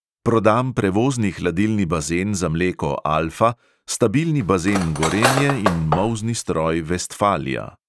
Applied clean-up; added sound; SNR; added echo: none; Cutlery, silverware; 3 dB; none.